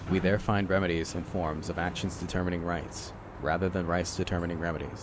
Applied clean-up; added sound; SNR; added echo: none; Sliding door; 10 dB; none.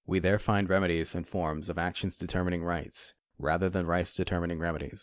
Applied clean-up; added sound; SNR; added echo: none; none; none; none.